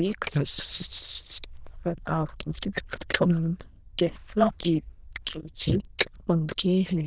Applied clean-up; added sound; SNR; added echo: neural diffusion model UNIVERSE++.